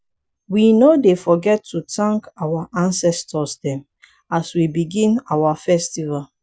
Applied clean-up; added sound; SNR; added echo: none; none; none; none.